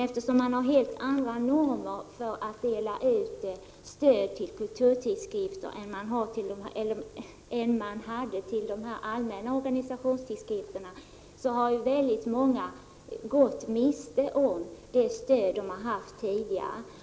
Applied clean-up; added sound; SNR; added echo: none; none; none; none.